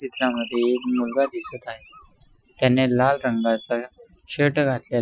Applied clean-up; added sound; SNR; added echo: classical method Wiener filter.